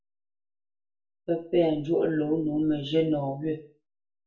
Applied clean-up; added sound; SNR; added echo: none; none; none; reverberation time 0.3 s.